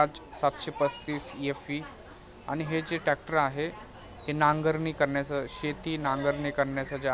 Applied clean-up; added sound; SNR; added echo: none; none; none; none.